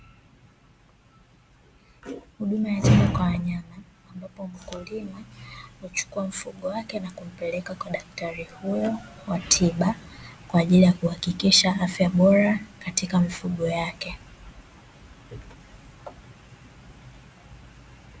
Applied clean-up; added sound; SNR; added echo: none; none; none; none.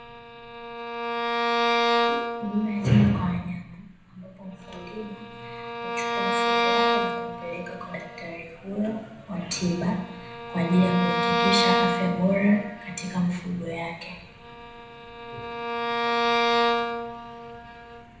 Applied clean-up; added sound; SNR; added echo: none; Bowed string instrument; -1 dB; reverberation time 0.8 s.